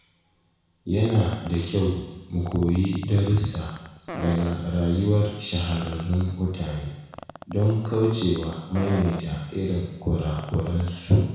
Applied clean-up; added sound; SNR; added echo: none; Fart; 18 dB; reverberation time 1.1 s.